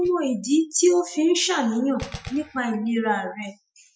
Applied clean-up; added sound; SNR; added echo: classical method Wiener filter.